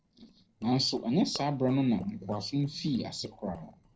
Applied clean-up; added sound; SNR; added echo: neural separator model SepFormer DNS4.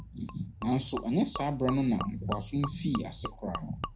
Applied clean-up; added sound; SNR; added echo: none; Gurgling / Liquid; 10 dB; reverberation time 0.5 s.